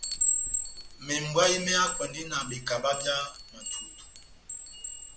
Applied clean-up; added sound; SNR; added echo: none; Chime; 2 dB; none.